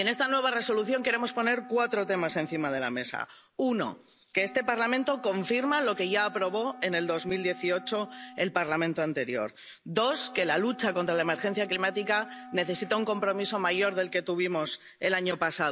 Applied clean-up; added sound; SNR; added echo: none; Wind instrument, woodwind instrument; 18 dB; none.